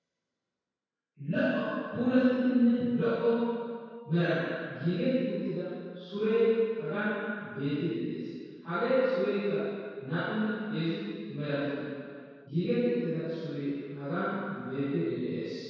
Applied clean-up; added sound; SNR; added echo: none; none; none; reverberation time 2.0 s.